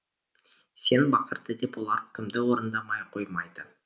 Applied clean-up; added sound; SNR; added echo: none; none; none; none.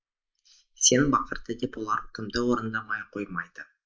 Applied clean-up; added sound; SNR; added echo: neural mask model Resemble Enhance denoiser.